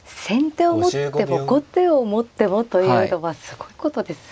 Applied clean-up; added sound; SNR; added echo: none; none; none; none.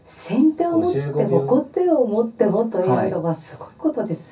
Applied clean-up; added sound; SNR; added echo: none; none; none; reverberation time 0.3 s.